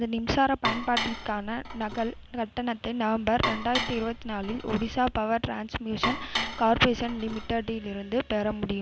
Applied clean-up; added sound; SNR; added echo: none; Dishes, pots, and pans; 6 dB; none.